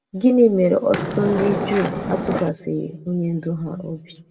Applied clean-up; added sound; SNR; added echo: none; Skateboard; 4 dB; reverberation time 1.7 s.